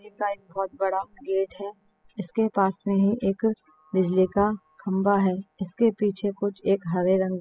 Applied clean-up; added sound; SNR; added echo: classical method spectral subtraction.